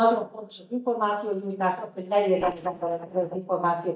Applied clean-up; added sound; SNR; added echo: neural mask model DeepFilterNet 3.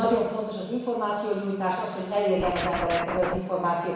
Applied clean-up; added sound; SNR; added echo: none; Scratching (performance technique); 5 dB; reverberation time 1.1 s.